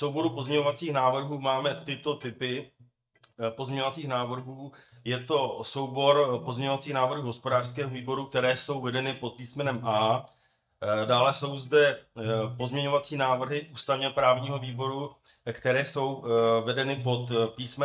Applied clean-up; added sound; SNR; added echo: neural mask model DeepFilterNet 3.